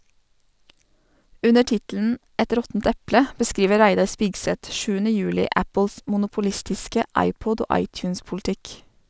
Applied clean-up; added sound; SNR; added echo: none; none; none; none.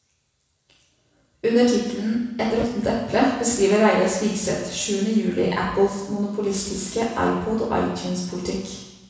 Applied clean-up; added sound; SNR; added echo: none; Whoosh, swoosh, swish; 10 dB; reverberation time 1.0 s.